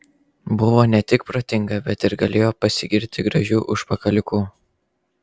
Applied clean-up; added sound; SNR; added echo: none; none; none; none.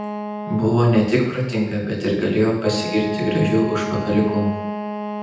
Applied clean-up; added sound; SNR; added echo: none; Wind instrument, woodwind instrument; 9 dB; reverberation time 0.9 s.